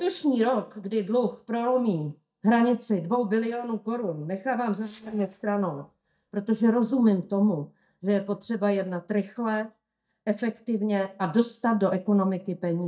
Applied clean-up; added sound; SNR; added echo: neural mask model DeepFilterNet 3.